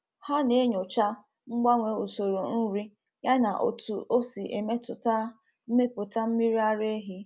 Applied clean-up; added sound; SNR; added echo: none; none; none; none.